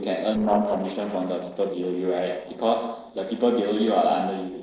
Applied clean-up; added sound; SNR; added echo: neural separator model SepFormer DNS4.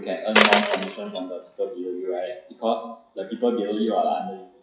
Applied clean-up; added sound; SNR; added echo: classical method WPE with log-MMSE.